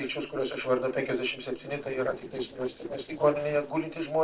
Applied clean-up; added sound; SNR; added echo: neural separator model SepFormer DNS4.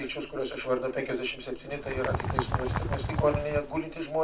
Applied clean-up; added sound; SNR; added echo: none; Bird; 0 dB; reverberation time 0.2 s.